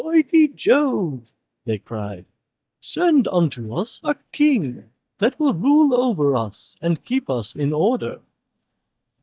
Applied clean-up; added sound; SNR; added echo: neural mask model DeepFilterNet 3.